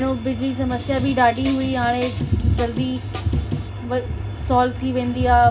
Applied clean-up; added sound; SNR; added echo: none; Drum kit; 10 dB; reverberation time 0.4 s.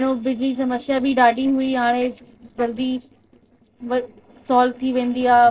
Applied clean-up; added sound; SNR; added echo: neural separator model SepFormer DNS4.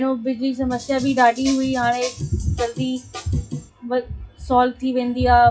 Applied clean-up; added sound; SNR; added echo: classical method WPE with log-MMSE.